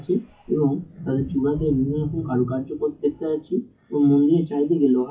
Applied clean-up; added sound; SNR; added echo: classical method WPE with log-MMSE.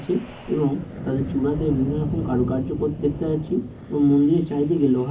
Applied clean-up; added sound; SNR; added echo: none; Wind; 10 dB; reverberation time 0.3 s.